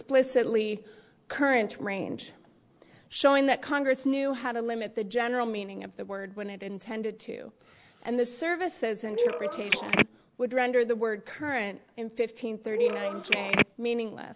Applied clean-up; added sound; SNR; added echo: none; Telephone; -2 dB; none.